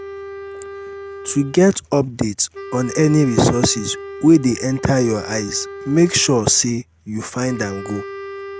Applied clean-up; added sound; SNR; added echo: none; Wind instrument, woodwind instrument; 14 dB; none.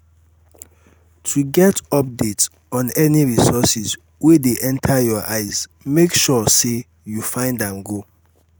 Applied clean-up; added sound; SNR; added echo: none; none; none; none.